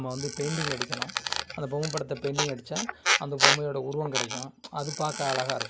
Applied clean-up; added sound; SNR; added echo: none; Squeak; -2 dB; none.